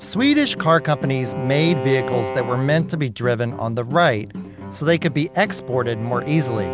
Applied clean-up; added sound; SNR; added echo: none; Bowed string instrument; 11 dB; none.